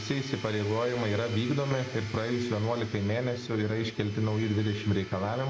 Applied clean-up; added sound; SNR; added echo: none; Domestic sounds, home sounds; 15 dB; none.